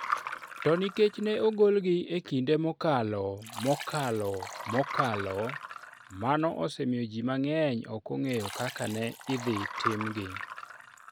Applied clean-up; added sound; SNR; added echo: none; Liquid; 10 dB; none.